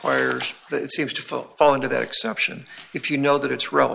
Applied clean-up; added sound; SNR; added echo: none; none; none; none.